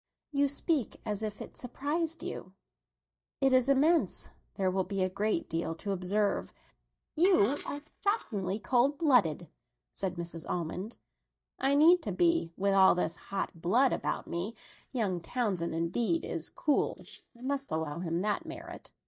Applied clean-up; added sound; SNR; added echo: neural mask model DeepFilterNet 3.